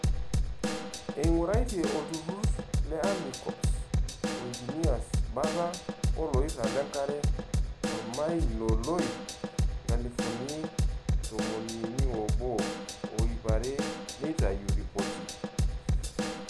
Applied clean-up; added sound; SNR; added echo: none; Drum / Drum kit; -4 dB; none.